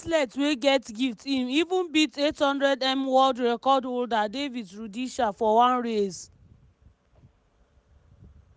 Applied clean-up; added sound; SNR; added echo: none; none; none; none.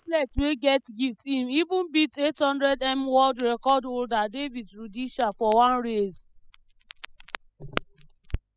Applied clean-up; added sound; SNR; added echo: classical method spectral subtraction.